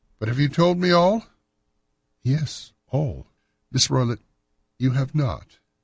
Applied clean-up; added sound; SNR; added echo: none; none; none; none.